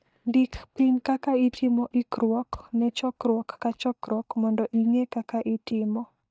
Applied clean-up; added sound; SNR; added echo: neural mask model DeepFilterNet 3.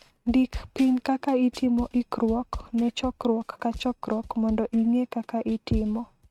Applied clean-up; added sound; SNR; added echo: neural mask model RNNoise.